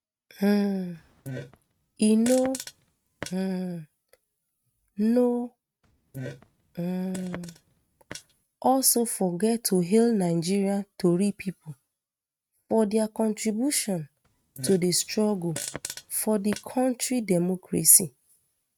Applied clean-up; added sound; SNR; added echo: neural mask model RNNoise.